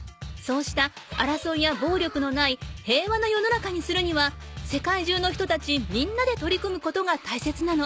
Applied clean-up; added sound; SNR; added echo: none; none; none; none.